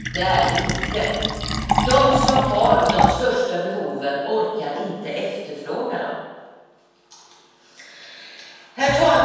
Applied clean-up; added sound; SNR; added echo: none; Fill (with liquid); 4 dB; reverberation time 1.2 s.